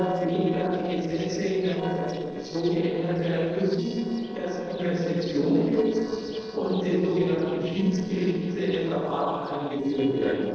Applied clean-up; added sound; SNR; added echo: neural separator model SepFormer DNS4.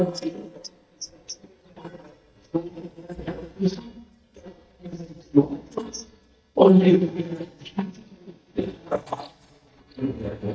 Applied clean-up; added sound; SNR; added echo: neural mask model DeepFilterNet 3.